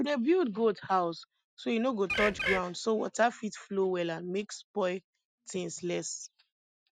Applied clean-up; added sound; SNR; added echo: none; Bird; -1 dB; none.